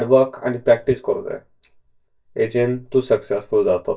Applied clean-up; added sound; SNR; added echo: neural mask model DeepFilterNet 3.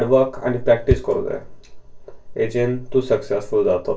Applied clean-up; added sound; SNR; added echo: none; Bass drum; 11 dB; reverberation time 0.2 s.